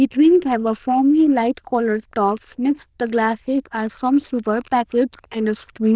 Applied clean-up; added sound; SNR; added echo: neural diffusion model UNIVERSE++.